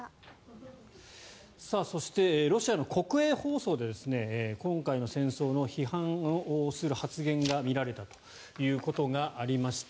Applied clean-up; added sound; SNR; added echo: none; none; none; none.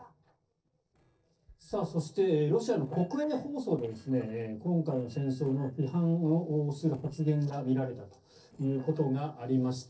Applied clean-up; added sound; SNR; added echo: neural separator model SepFormer DNS4.